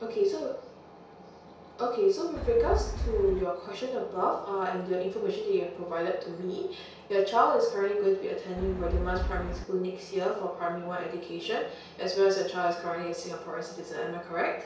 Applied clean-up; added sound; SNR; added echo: none; Wind; 2 dB; reverberation time 0.6 s.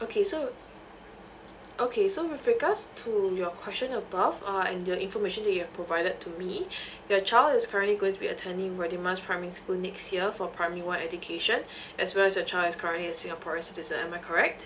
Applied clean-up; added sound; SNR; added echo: none; none; none; none.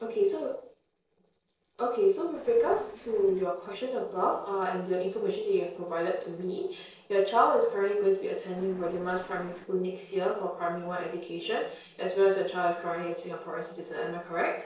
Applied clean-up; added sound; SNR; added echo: neural separator model SepFormer DNS4.